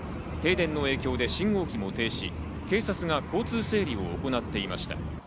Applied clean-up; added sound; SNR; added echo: none; none; none; none.